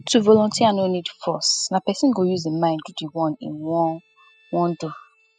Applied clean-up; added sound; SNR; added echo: classical method spectral subtraction.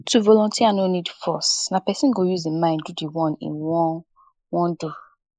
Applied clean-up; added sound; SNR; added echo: neural mask model Resemble Enhance denoiser.